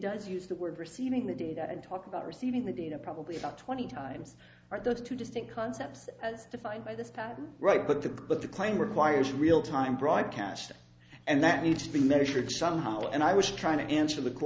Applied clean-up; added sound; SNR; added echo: none; none; none; none.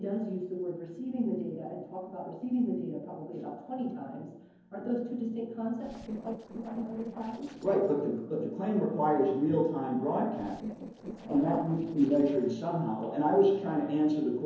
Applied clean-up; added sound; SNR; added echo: neural separator model SepFormer DNS4.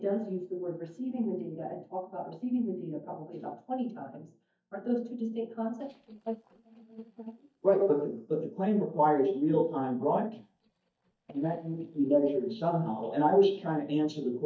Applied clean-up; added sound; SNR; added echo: neural mask model DeepFilterNet 3.